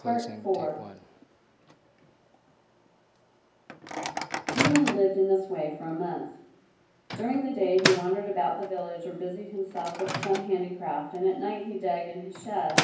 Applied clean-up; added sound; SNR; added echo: none; Microwave oven; 6 dB; reverberation time 0.9 s.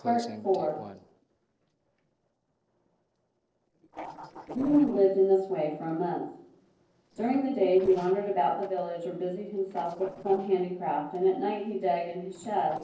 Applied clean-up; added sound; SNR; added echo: neural separator model SepFormer DNS4.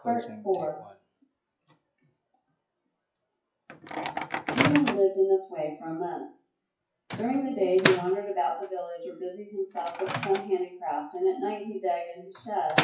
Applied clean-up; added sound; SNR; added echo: classical method WPE with log-MMSE.